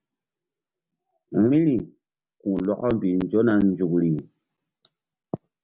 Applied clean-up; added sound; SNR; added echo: none; none; none; none.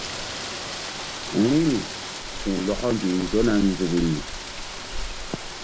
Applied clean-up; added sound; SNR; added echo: none; Rain; 6 dB; none.